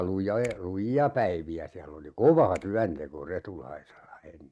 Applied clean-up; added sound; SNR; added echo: neural mask model RNNoise.